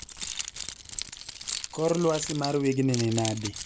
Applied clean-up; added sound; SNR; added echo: none; Keys jangling; 8 dB; none.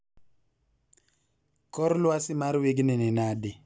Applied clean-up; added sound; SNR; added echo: none; none; none; none.